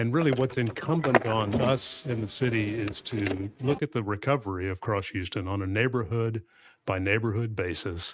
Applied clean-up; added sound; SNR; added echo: neural mask model RNNoise.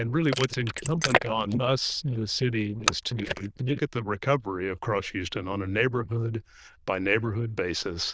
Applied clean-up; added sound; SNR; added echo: neural diffusion model UNIVERSE++.